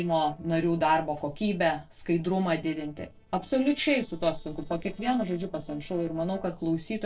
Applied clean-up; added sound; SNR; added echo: neural separator model SepFormer DNS4.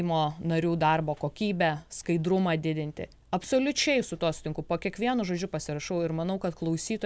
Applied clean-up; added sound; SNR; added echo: none; none; none; none.